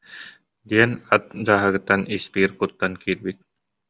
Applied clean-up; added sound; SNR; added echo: none; none; none; none.